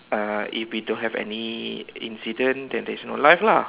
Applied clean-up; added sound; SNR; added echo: none; none; none; none.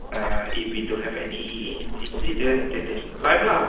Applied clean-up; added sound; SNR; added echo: neural separator model SepFormer DNS4.